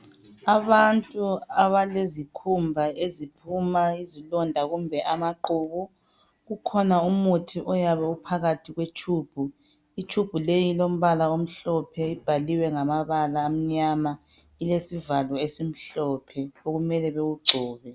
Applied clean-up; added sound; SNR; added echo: none; none; none; none.